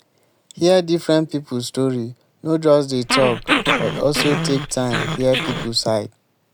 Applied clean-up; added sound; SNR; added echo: none; Growling; 2 dB; none.